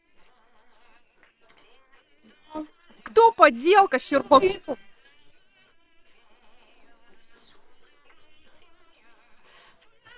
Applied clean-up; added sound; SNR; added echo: neural separator model SepFormer WHAM!.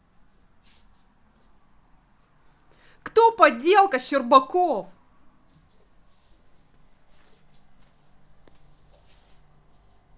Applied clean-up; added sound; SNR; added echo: none; none; none; none.